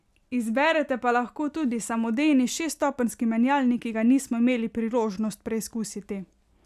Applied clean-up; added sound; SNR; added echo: none; none; none; none.